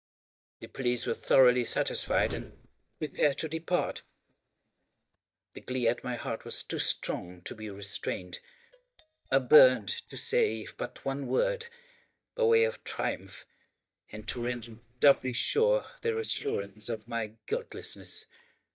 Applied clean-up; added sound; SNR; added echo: neural mask model DeepFilterNet 3.